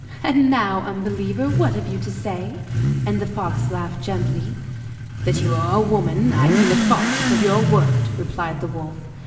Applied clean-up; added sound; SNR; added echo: none; Motorcycle / Accelerating, revving, vroom; -1 dB; reverberation time 2.9 s.